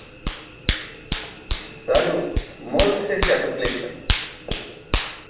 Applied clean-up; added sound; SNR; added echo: none; Hands; 1 dB; reverberation time 0.7 s.